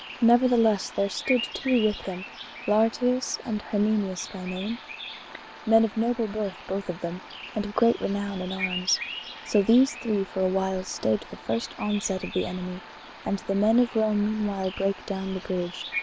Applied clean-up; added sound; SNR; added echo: none; Bird vocalization, bird call, bird song; 13 dB; none.